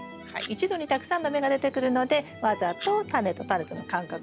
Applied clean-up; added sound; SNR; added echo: none; Domestic sounds, home sounds; 16 dB; none.